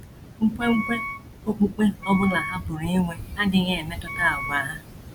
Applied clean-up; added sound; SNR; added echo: none; Wind instrument, woodwind instrument; 9 dB; none.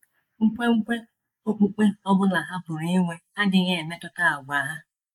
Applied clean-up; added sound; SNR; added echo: neural mask model Resemble Enhance denoiser.